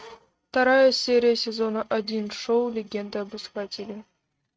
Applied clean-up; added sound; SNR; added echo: neural mask model RNNoise.